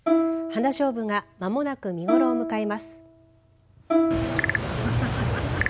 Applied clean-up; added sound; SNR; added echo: none; Plucked string instrument; 0 dB; none.